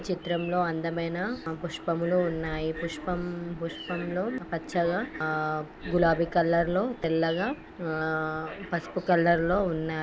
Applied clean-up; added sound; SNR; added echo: none; Bird vocalization, bird call, bird song; 18 dB; none.